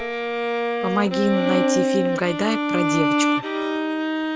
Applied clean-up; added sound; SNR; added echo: none; Bowed string instrument; -4 dB; none.